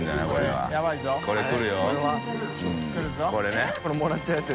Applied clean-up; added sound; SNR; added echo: none; Slam; 18 dB; none.